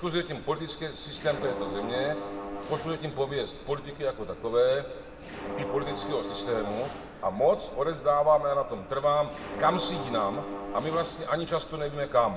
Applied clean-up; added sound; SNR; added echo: none; Mechanisms; 9 dB; reverberation time 1.2 s.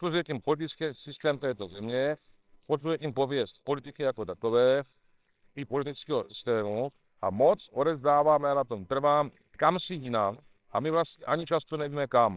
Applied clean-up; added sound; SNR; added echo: neural separator model SepFormer WHAMR!.